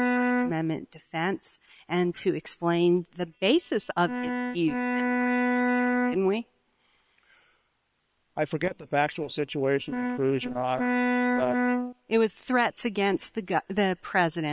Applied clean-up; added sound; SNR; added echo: neural separator model SepFormer WHAM!.